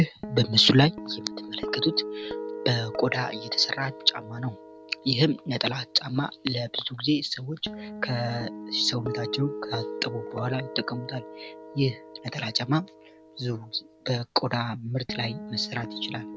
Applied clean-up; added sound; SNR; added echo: none; Guitar; 11 dB; none.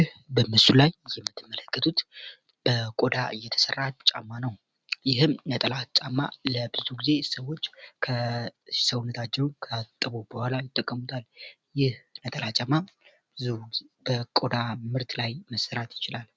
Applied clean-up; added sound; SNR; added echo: none; none; none; none.